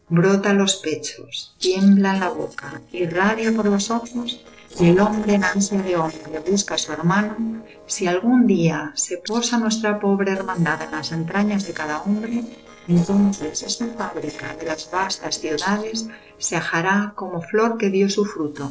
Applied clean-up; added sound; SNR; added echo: neural separator model SepFormer DNS4.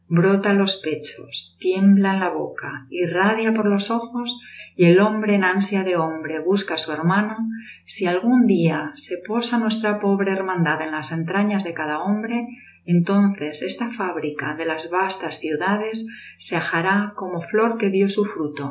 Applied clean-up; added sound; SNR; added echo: none; none; none; none.